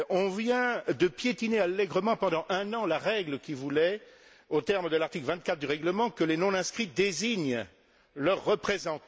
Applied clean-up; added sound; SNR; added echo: none; none; none; none.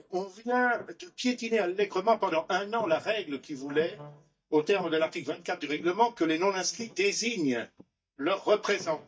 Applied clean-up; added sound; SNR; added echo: neural mask model DeepFilterNet 3.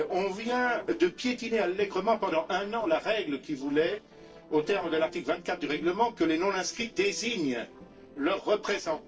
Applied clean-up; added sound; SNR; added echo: neural separator model SepFormer DNS4.